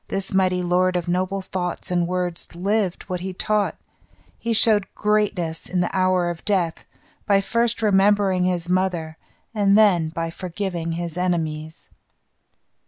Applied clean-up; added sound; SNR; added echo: none; none; none; none.